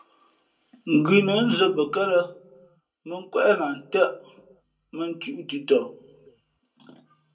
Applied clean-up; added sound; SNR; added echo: none; none; none; reverberation time 0.2 s.